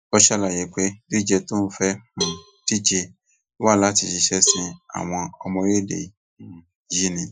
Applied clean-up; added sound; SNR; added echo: classical method Wiener filter.